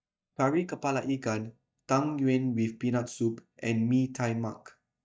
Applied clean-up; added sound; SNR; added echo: neural mask model DeepFilterNet 3.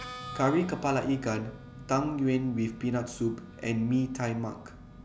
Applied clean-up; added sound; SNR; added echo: none; Harmonica; 19 dB; none.